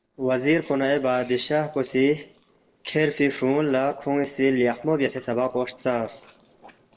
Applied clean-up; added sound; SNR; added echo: neural separator model SepFormer DNS4.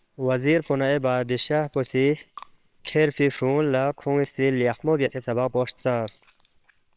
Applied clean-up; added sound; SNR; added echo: neural separator model SepFormer WHAMR!.